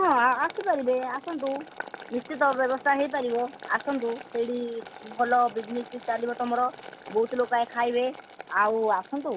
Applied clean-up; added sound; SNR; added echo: none; Boiling; 16 dB; none.